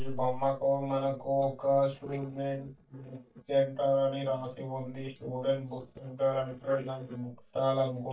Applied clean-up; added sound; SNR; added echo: neural mask model DeepFilterNet 3.